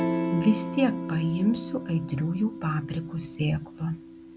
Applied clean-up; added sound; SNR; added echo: none; Electric guitar / Strum; 5 dB; none.